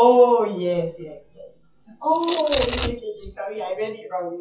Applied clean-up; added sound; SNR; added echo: classical method WPE with log-MMSE.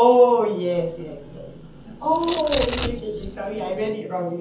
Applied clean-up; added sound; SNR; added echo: none; Domestic sounds, home sounds; 12 dB; reverberation time 0.5 s.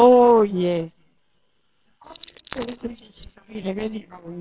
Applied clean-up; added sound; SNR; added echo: neural separator model SepFormer WHAMR!.